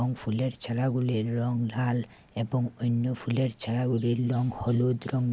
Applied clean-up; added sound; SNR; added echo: none; none; none; none.